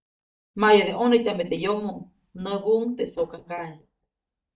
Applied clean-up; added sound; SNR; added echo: neural mask model DeepFilterNet 3.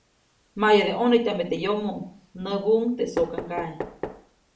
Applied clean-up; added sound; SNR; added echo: none; Knock; 15 dB; reverberation time 0.4 s.